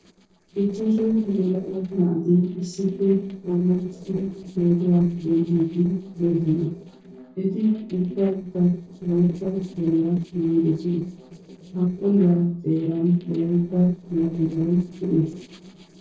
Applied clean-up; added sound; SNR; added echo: neural separator model SepFormer DNS4.